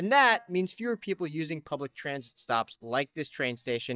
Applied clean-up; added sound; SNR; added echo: neural mask model DeepFilterNet 3.